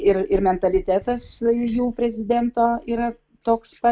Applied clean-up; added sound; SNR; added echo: none; none; none; none.